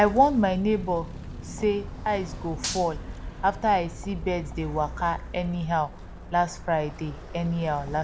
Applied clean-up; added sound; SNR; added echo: none; Gunshot, gunfire + Walk, footsteps; 10 dB; none.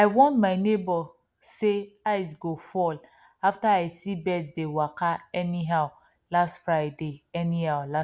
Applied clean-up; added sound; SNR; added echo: none; none; none; none.